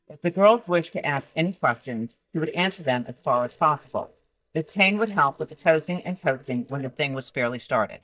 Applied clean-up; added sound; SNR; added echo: neural mask model DeepFilterNet 3.